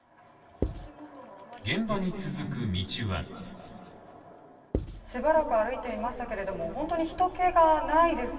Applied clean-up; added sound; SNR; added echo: none; Writing; 4 dB; reverberation time 2.6 s.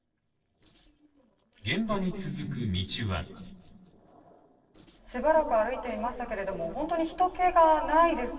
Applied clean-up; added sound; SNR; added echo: neural separator model SepFormer DNS4.